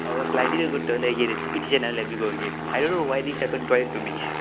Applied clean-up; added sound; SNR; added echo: none; Aircraft; 4 dB; none.